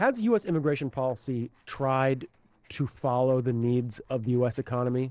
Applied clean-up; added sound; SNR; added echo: neural separator model SepFormer DNS4.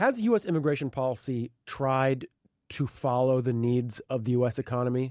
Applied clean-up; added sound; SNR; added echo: none; none; none; none.